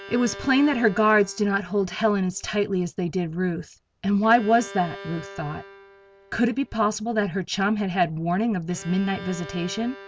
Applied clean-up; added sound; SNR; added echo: none; Bowed string instrument; 19 dB; none.